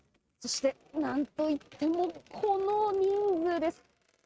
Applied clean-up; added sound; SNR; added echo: neural mask model RNNoise.